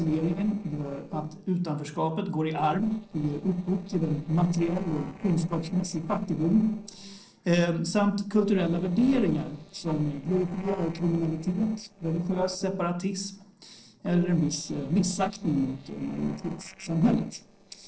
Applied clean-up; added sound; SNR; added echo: neural separator model SepFormer DNS4.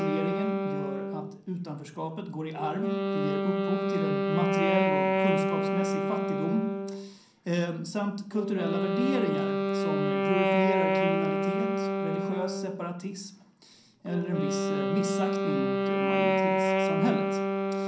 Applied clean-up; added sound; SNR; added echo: none; Wind instrument, woodwind instrument; -4 dB; reverberation time 0.6 s.